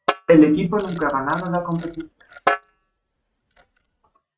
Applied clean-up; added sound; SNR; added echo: neural mask model RNNoise.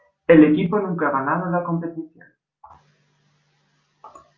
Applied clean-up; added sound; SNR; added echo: none; none; none; none.